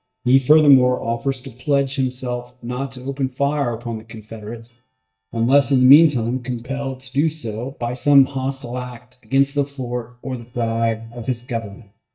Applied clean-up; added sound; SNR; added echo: neural mask model DeepFilterNet 3.